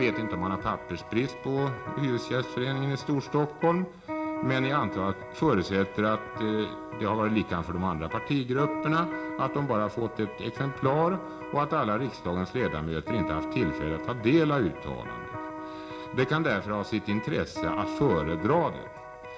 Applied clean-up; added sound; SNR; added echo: none; Electric guitar; 9 dB; reverberation time 0.6 s.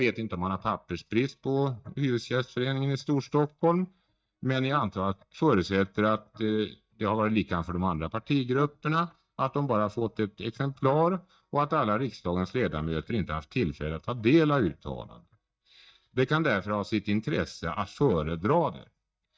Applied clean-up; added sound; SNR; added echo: neural mask model DeepFilterNet 3.